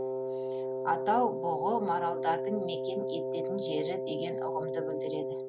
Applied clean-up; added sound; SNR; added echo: none; Wind instrument, woodwind instrument; 0 dB; none.